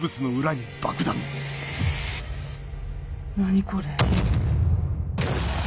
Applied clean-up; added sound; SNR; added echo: none; none; none; none.